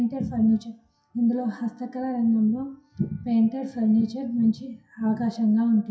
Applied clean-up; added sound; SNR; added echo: classical method WPE with log-MMSE.